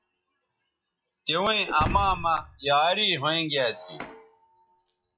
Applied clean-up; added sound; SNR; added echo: classical method log-MMSE.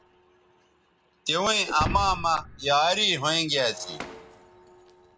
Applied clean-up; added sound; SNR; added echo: none; Shatter; 12 dB; none.